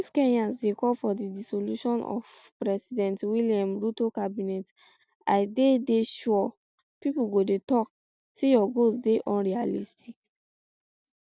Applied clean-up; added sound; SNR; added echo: none; none; none; none.